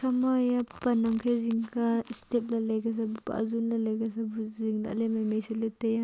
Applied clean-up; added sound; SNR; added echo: none; none; none; none.